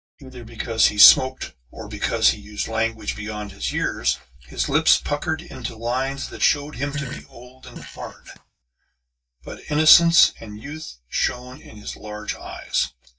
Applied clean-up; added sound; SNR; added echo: neural mask model DeepFilterNet 3.